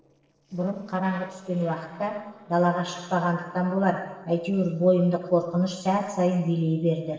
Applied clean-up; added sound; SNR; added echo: neural separator model SepFormer DNS4.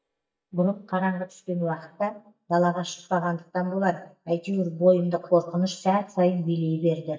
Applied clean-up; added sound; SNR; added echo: neural mask model DeepFilterNet 3.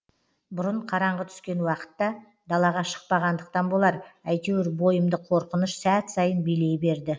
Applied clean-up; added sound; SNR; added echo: none; none; none; none.